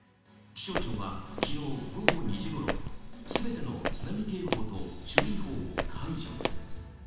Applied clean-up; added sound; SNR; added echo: none; Walk, footsteps; -4 dB; reverberation time 1.1 s.